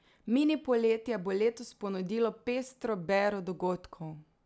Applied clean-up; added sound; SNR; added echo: none; none; none; none.